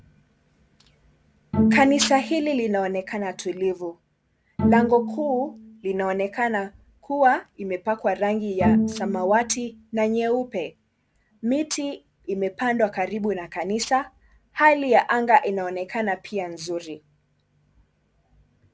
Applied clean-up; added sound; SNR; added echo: none; Bowed string instrument; 3 dB; none.